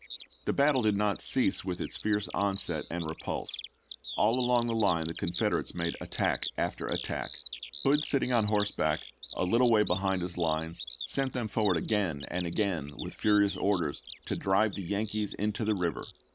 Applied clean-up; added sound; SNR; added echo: none; Bird vocalization, bird call, bird song; 7 dB; none.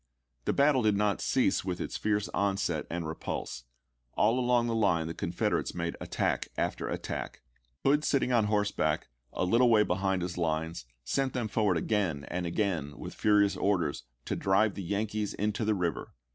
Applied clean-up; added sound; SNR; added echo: none; none; none; none.